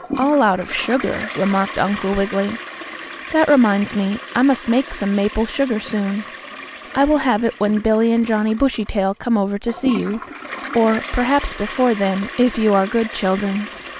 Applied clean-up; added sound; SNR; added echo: none; Toilet flush; 13 dB; none.